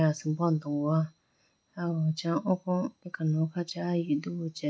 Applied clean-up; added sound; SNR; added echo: none; none; none; none.